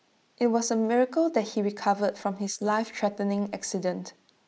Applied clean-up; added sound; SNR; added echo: neural mask model Resemble Enhance denoiser.